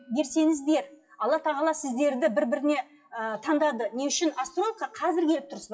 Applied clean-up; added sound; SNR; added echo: classical method WPE with log-MMSE.